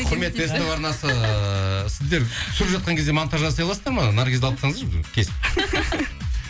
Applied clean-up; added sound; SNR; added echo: none; none; none; none.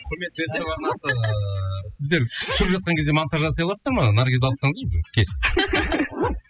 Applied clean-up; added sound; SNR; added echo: classical method spectral subtraction.